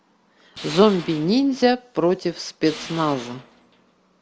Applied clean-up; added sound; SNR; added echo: none; Tools; 17 dB; none.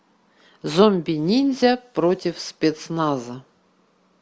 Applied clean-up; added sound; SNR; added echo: none; none; none; none.